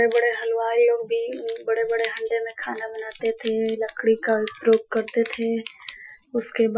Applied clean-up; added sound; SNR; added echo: classical method Wiener filter.